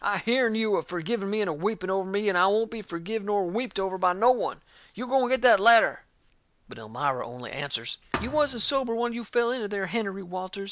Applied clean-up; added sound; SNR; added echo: none; Thump, thud; 12 dB; none.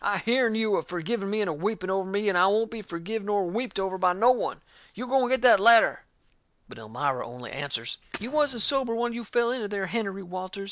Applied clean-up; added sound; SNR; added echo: neural separator model SepFormer DNS4.